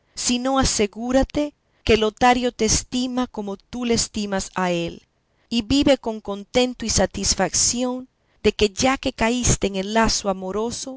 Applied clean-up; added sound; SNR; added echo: none; none; none; none.